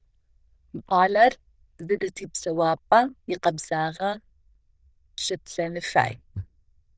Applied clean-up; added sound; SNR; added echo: neural diffusion model UNIVERSE++.